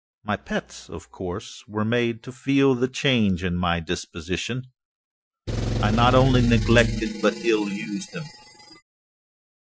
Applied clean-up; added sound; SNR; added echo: classical method Wiener filter.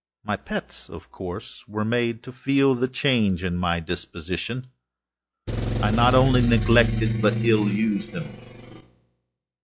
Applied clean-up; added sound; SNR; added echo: classical method log-MMSE.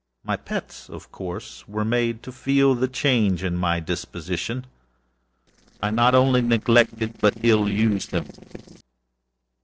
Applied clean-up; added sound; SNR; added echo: neural separator model SepFormer DNS4.